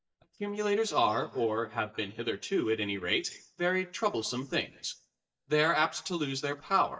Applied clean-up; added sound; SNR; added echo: neural mask model DeepFilterNet 3.